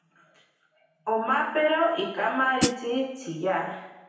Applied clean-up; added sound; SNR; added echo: none; Hi-hat; -1 dB; reverberation time 0.9 s.